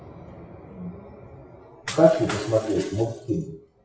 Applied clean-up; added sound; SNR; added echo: classical method WPE with log-MMSE.